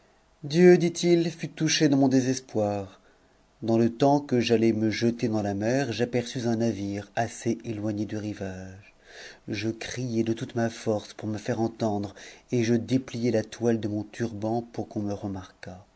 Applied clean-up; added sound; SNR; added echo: none; none; none; none.